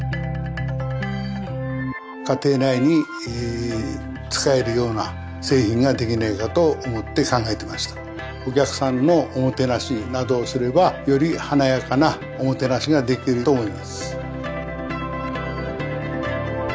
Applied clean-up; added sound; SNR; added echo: none; none; none; none.